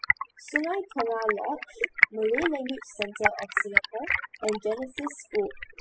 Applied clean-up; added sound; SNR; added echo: classical method spectral subtraction.